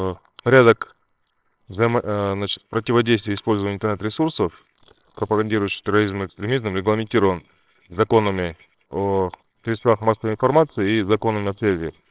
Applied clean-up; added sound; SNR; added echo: neural separator model SepFormer WHAMR!.